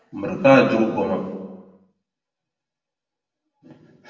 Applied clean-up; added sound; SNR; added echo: none; none; none; reverberation time 1.1 s.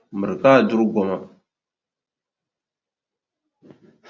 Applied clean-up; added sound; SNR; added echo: none; none; none; none.